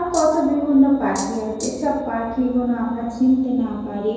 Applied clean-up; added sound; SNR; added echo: none; Rattle (instrument); 15 dB; reverberation time 1.2 s.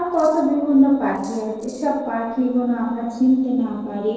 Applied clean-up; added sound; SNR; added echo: neural separator model SepFormer DNS4.